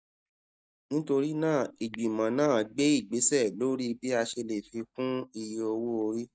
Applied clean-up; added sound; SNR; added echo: neural mask model DeepFilterNet 3.